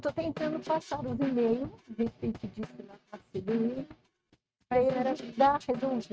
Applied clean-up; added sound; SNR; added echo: neural mask model RNNoise.